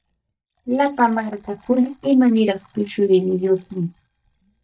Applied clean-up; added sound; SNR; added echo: neural mask model DeepFilterNet 3.